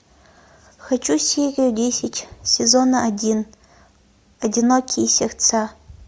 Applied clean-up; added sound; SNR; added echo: none; none; none; none.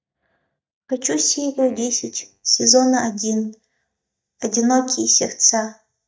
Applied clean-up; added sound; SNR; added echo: neural mask model DeepFilterNet 3.